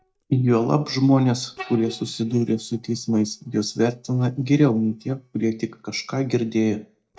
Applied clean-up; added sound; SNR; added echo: neural mask model DeepFilterNet 3.